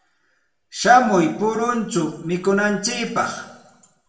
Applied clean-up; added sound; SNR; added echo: none; none; none; reverberation time 0.7 s.